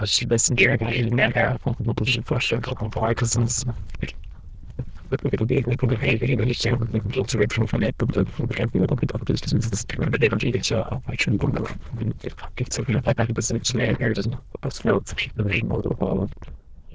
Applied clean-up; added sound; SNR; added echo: neural diffusion model UNIVERSE++.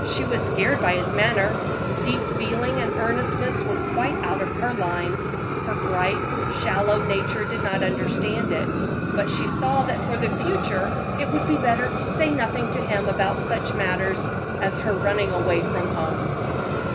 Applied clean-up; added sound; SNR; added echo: none; Fire; -1 dB; none.